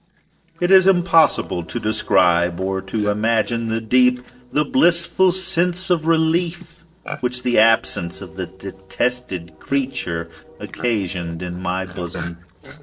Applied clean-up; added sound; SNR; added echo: neural separator model SepFormer DNS4.